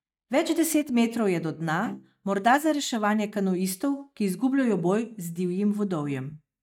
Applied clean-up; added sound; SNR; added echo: neural mask model DeepFilterNet 3.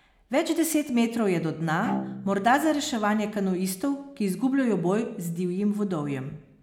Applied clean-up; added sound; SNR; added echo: none; Bowed string instrument; 12 dB; none.